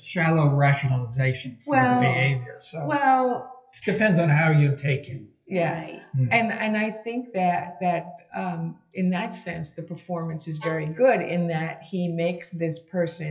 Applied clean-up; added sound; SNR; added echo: classical method WPE with log-MMSE.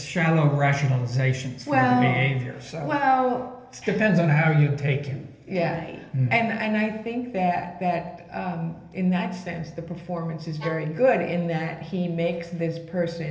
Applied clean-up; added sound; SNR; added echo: none; Bowed string instrument; 17 dB; reverberation time 0.8 s.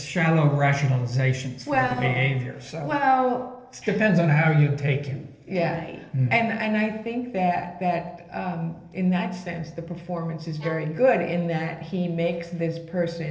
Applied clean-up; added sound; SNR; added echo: neural separator model SepFormer DNS4.